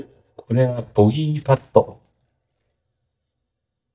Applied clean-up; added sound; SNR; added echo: neural mask model DeepFilterNet 3.